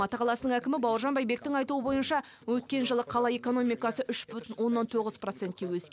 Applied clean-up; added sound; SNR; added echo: none; none; none; none.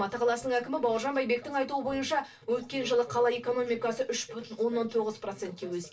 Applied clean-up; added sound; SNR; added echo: none; none; none; reverberation time 0.2 s.